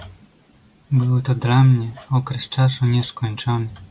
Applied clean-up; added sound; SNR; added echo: none; none; none; none.